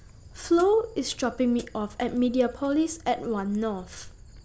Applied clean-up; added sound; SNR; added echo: none; Hi-hat + Dog; 20 dB; none.